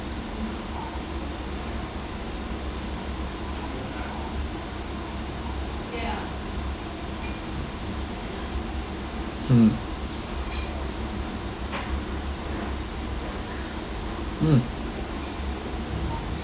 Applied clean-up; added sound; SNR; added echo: none; none; none; none.